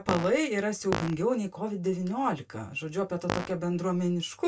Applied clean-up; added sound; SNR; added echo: none; Fart; 3 dB; reverberation time 0.2 s.